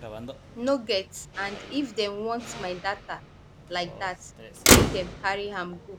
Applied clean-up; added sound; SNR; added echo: none; Motor vehicle (road); -3 dB; none.